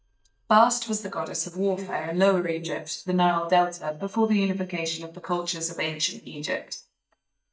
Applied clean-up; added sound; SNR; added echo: neural mask model DeepFilterNet 3.